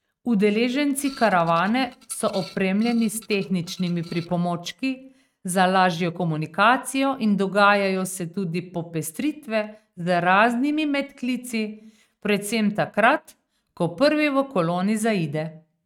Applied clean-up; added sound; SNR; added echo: neural mask model RNNoise.